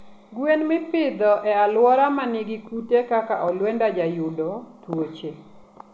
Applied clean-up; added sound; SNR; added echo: none; none; none; none.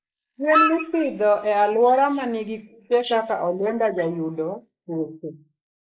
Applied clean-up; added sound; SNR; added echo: neural mask model Resemble Enhance denoiser.